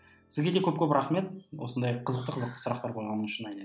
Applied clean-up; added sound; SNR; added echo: none; none; none; none.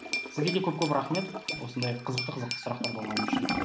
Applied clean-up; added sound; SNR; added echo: none; Toilet flush / Gurgling + Glass; 2 dB; none.